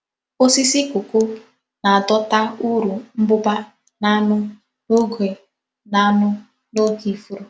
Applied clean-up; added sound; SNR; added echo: none; none; none; none.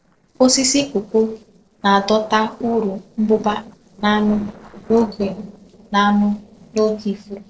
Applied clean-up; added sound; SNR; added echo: neural separator model SepFormer DNS4.